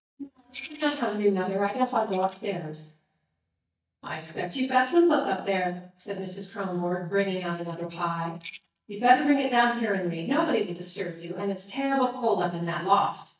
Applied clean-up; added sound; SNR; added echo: neural mask model DeepFilterNet 3.